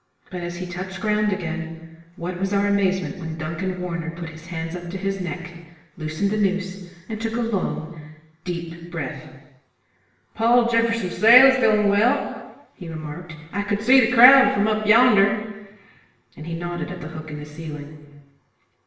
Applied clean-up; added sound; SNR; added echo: none; none; none; reverberation time 1.1 s.